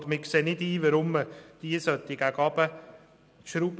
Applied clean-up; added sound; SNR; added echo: none; none; none; none.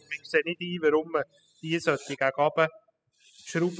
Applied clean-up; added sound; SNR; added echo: classical method spectral subtraction.